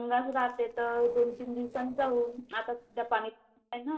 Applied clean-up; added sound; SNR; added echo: neural separator model SepFormer DNS4.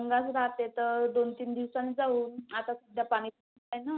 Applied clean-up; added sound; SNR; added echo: none; none; none; none.